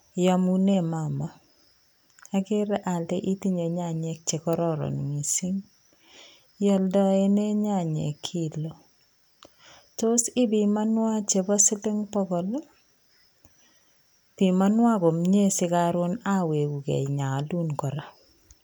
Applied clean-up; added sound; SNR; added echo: none; none; none; none.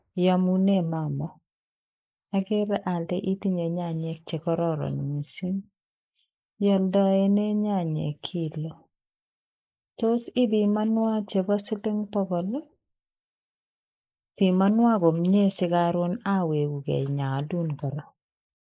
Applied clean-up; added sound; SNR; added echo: neural mask model Resemble Enhance denoiser.